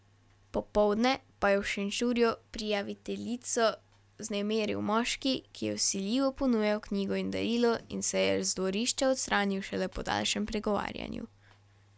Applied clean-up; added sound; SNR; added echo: none; none; none; none.